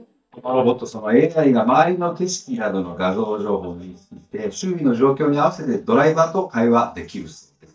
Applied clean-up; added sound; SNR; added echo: neural mask model DeepFilterNet 3.